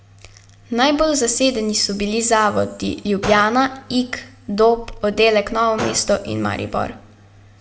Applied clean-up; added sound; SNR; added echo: none; Gunshot, gunfire; 15 dB; reverberation time 0.8 s.